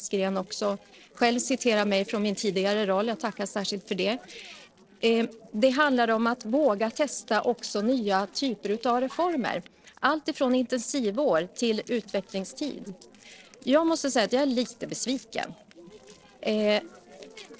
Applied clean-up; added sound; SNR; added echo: neural separator model SepFormer DNS4.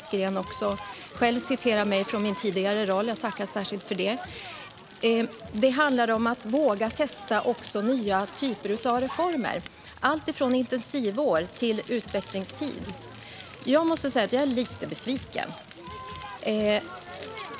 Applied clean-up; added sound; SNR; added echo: none; Crackle; 14 dB; none.